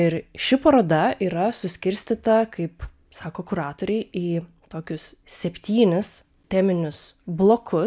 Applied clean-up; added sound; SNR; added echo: none; none; none; none.